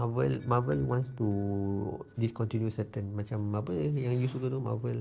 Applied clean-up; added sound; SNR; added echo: neural separator model SepFormer DNS4.